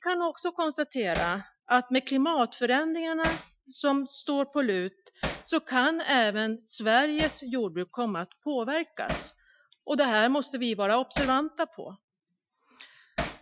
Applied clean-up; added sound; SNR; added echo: classical method Wiener filter.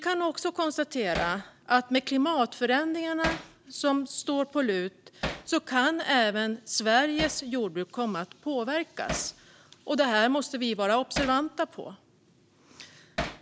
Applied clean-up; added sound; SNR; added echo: none; Hammer; 13 dB; none.